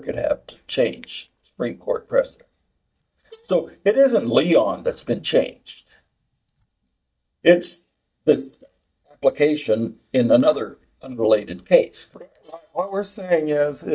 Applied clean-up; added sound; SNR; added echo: neural mask model DeepFilterNet 3.